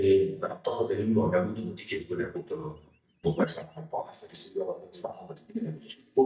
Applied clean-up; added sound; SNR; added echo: neural mask model DeepFilterNet 3.